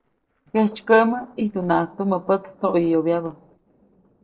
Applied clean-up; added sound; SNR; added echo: neural separator model SepFormer DNS4.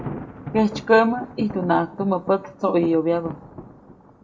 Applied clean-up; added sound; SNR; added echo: none; Thunder; 14 dB; reverberation time 0.3 s.